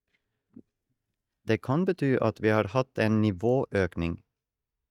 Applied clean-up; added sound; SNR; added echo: neural mask model DeepFilterNet 3.